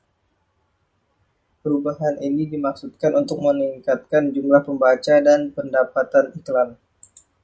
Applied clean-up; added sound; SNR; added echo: none; none; none; none.